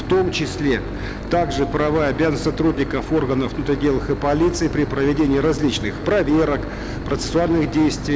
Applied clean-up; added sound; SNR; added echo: none; Engine / Boat, Water vehicle; 8 dB; none.